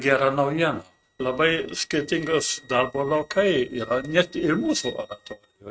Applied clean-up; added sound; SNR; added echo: neural mask model RNNoise.